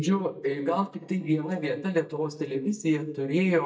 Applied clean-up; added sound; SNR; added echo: neural mask model DeepFilterNet 3.